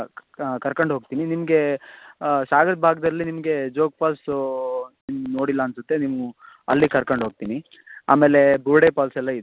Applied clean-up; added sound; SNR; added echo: none; none; none; none.